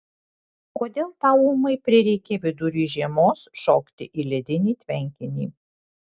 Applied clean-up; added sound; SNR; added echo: none; none; none; none.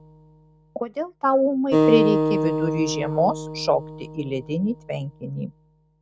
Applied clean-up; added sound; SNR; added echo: none; Acoustic guitar; 1 dB; none.